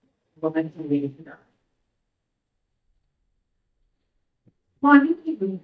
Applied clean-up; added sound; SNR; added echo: neural mask model DeepFilterNet 3.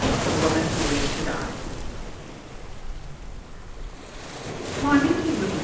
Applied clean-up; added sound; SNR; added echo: none; Waves, surf; 0 dB; reverberation time 0.9 s.